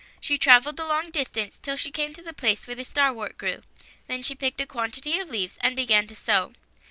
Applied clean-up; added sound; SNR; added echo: none; none; none; none.